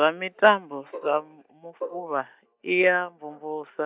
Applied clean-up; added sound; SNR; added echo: neural mask model DeepFilterNet 3.